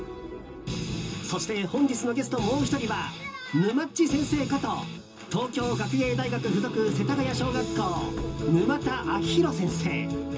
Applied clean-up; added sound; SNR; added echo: none; Subway, metro, underground; 17 dB; reverberation time 0.2 s.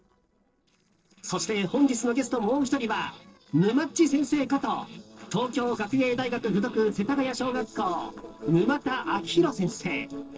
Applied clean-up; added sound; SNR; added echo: neural separator model SepFormer DNS4.